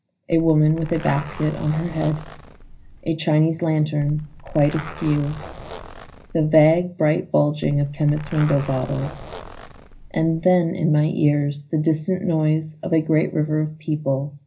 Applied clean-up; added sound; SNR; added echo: none; Zipper (clothing); 15 dB; reverberation time 0.5 s.